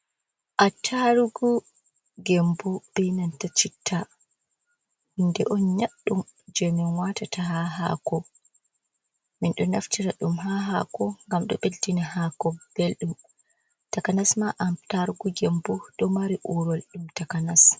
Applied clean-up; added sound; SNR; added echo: none; none; none; none.